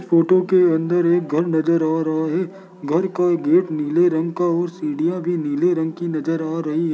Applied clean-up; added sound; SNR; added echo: none; none; none; none.